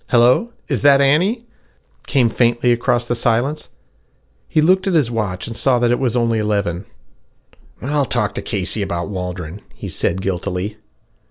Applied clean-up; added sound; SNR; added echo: none; none; none; none.